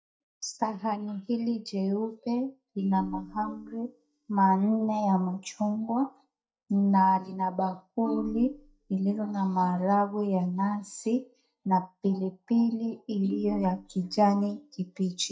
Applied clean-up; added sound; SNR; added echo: neural mask model DeepFilterNet 3.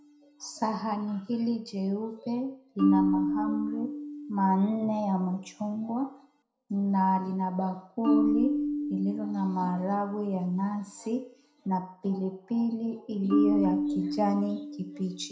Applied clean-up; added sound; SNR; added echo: none; Marimba, xylophone; 3 dB; reverberation time 0.4 s.